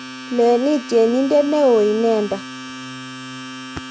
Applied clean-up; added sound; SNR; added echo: none; Domestic sounds, home sounds; 14 dB; none.